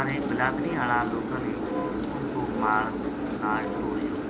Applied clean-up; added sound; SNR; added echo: none; Engine; -1 dB; none.